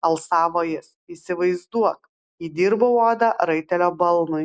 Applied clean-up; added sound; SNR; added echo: none; none; none; none.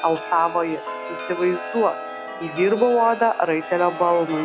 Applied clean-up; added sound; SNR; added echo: none; Chime; 11 dB; none.